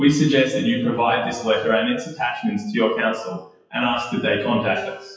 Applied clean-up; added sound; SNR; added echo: classical method WPE with log-MMSE.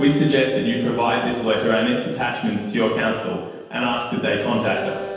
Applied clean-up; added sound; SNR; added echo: none; Acoustic guitar; 16 dB; reverberation time 1.2 s.